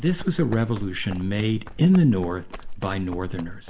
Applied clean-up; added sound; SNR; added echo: none; Run; 11 dB; reverberation time 0.4 s.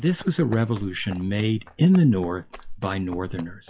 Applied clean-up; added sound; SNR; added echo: classical method WPE with log-MMSE.